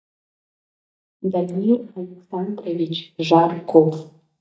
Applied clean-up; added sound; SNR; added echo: neural mask model DeepFilterNet 3.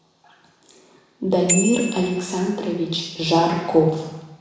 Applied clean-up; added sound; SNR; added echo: none; Bicycle bell; 8 dB; reverberation time 1.0 s.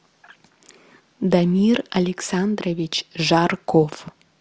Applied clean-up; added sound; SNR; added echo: none; none; none; none.